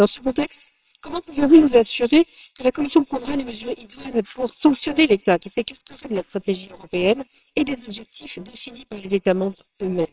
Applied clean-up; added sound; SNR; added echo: neural separator model SepFormer WHAMR!.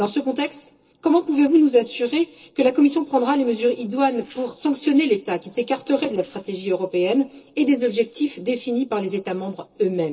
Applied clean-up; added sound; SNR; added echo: neural separator model SepFormer DNS4.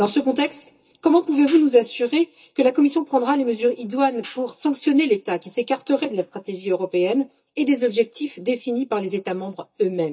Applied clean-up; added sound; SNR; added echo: neural mask model DeepFilterNet 3.